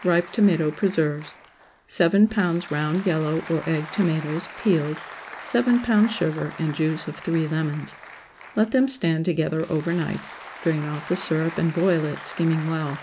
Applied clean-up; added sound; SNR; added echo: none; Applause; 17 dB; none.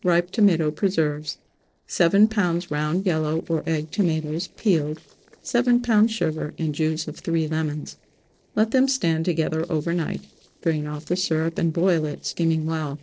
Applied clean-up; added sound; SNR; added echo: neural separator model SepFormer DNS4.